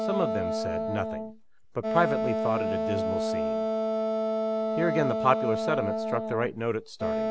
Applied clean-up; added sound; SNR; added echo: none; Wind instrument, woodwind instrument; -2 dB; none.